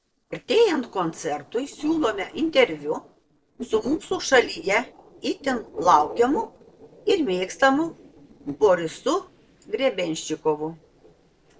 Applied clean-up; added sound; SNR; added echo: neural separator model SepFormer DNS4.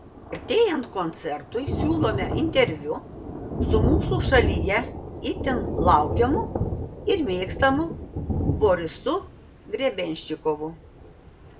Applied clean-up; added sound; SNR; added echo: none; Thunder; 3 dB; none.